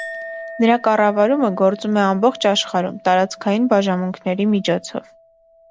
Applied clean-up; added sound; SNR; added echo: none; Chink, clink; 19 dB; none.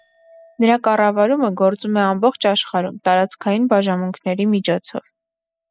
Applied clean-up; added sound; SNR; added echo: classical method spectral subtraction.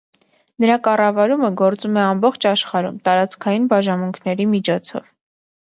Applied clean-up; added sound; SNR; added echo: none; none; none; none.